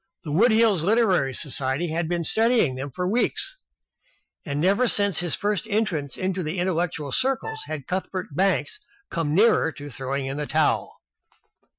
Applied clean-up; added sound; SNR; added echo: classical method Wiener filter.